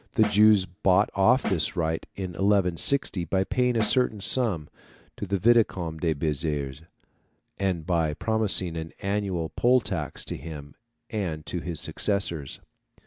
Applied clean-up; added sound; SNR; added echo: none; Snare drum; 12 dB; none.